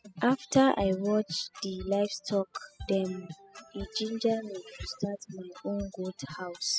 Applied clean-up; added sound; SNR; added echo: classical method spectral subtraction.